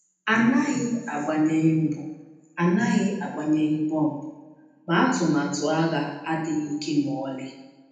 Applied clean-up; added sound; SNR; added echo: none; none; none; reverberation time 0.9 s.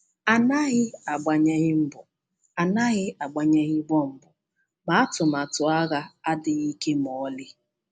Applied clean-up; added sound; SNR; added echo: none; none; none; none.